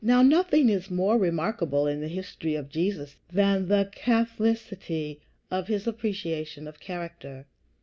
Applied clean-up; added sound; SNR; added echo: none; none; none; none.